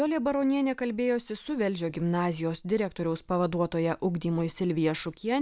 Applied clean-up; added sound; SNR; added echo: none; none; none; none.